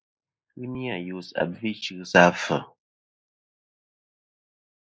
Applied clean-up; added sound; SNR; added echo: neural mask model Resemble Enhance denoiser.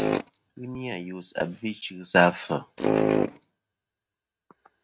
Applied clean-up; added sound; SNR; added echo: neural mask model RNNoise.